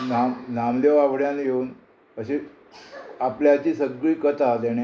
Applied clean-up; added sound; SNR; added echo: none; none; none; none.